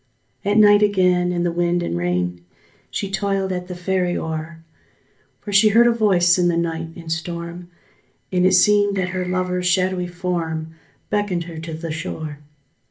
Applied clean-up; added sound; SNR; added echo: none; Keyboard (musical); 14 dB; reverberation time 0.3 s.